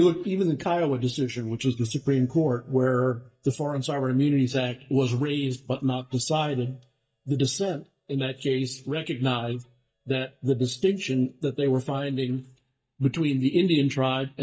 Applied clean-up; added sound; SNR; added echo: neural mask model DeepFilterNet 3.